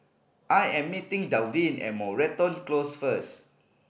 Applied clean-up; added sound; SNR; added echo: none; none; none; none.